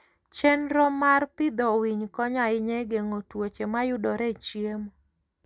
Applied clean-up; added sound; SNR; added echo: none; none; none; none.